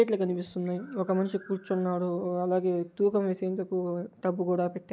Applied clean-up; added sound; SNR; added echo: none; none; none; none.